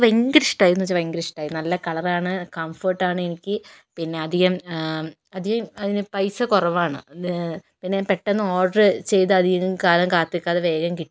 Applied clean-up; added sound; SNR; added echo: none; none; none; none.